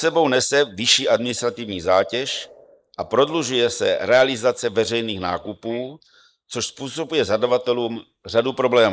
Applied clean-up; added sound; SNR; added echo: neural mask model Resemble Enhance denoiser.